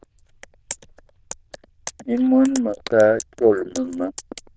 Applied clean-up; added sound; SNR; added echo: neural diffusion model UNIVERSE++.